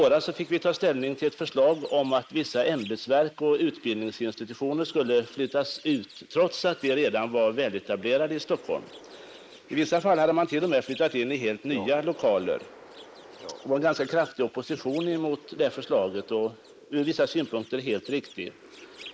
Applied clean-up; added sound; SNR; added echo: neural mask model Resemble Enhance denoiser.